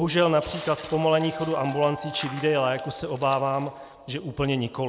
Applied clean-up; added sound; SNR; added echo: none; Wind instrument, woodwind instrument + Tearing; 16 dB; none.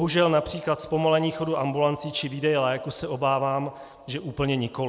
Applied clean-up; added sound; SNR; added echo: none; none; none; none.